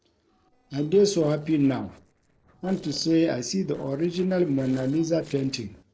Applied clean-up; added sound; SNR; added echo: neural separator model SepFormer DNS4.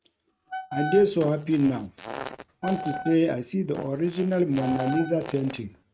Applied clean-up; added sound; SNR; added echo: neural mask model RNNoise.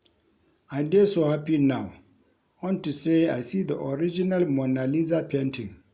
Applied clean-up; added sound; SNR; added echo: none; none; none; none.